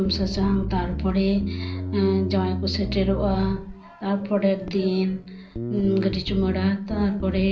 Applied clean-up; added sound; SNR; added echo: none; Bass guitar; 7 dB; reverberation time 0.5 s.